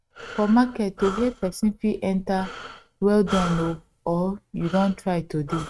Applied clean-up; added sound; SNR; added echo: neural mask model RNNoise.